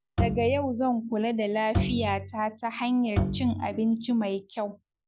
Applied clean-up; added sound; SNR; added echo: none; Bowed string instrument; 4 dB; none.